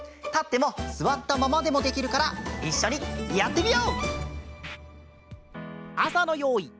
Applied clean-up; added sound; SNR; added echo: none; Scratching (performance technique); 19 dB; none.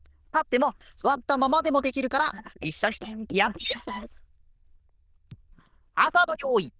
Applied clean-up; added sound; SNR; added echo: neural diffusion model UNIVERSE++.